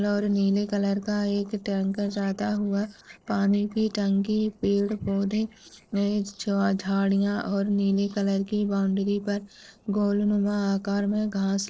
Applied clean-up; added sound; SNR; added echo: neural separator model SepFormer DNS4.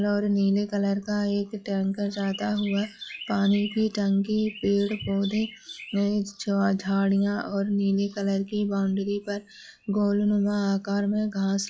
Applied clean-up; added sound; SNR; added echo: classical method log-MMSE.